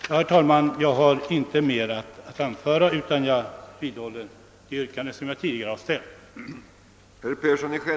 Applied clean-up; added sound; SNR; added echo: none; none; none; none.